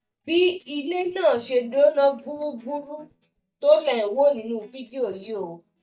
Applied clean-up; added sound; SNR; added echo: neural mask model DeepFilterNet 3.